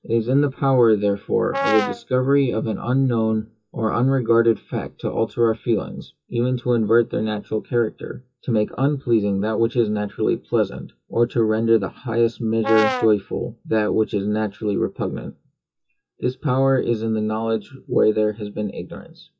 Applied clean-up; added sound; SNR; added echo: classical method WPE with log-MMSE.